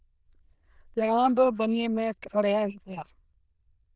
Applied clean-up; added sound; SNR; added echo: neural diffusion model UNIVERSE++.